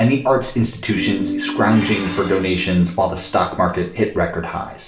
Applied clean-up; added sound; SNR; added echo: none; Dishes, pots, and pans; 19 dB; reverberation time 0.5 s.